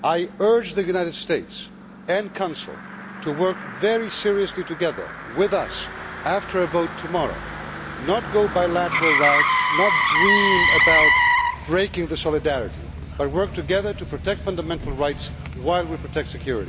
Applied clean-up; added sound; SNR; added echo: none; Motor vehicle (road); 1 dB; none.